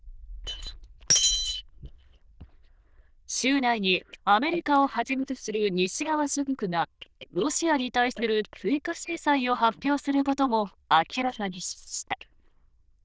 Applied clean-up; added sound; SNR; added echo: neural diffusion model UNIVERSE++.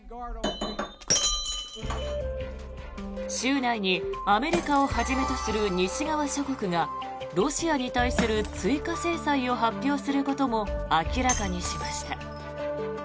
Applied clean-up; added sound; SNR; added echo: none; Shatter; 9 dB; none.